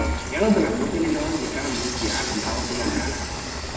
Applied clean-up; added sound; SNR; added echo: none; Frying (food) / Dishes, pots, and pans; 2 dB; reverberation time 1.5 s.